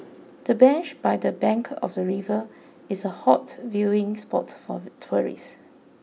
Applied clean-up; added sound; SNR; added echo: none; none; none; none.